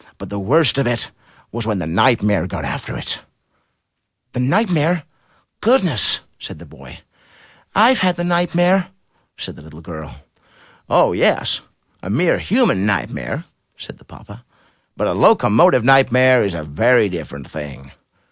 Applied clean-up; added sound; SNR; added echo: none; none; none; none.